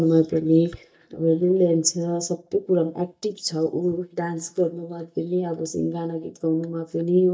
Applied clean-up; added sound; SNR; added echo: neural mask model DeepFilterNet 3.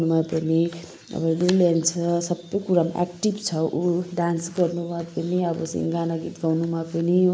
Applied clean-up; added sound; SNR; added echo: none; none; none; none.